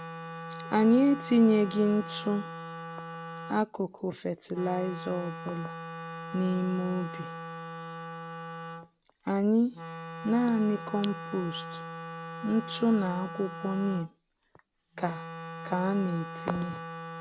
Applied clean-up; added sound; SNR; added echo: none; Wind instrument, woodwind instrument; 11 dB; none.